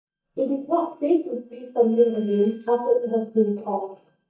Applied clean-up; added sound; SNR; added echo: neural mask model DeepFilterNet 3.